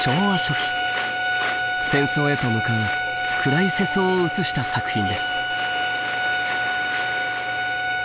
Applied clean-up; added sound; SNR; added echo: none; Bowed string instrument; -1 dB; none.